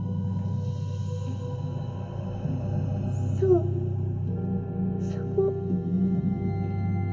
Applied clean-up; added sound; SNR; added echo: none; none; none; reverberation time 0.3 s.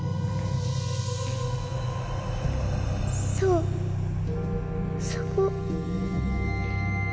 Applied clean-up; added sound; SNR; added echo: none; none; none; none.